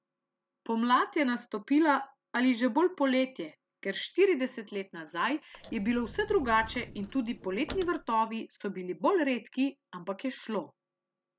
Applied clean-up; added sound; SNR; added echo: none; Sliding door / Slam / Wood; 15 dB; none.